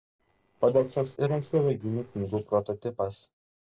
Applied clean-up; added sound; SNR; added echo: neural separator model SepFormer DNS4.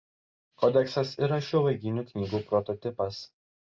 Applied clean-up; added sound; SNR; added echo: none; none; none; none.